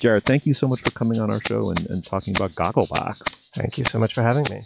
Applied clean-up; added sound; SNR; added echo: classical method log-MMSE.